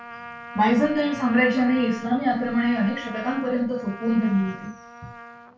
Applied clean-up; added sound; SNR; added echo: none; Trumpet; 15 dB; reverberation time 0.2 s.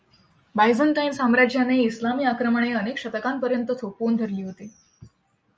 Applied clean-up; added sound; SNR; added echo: none; none; none; none.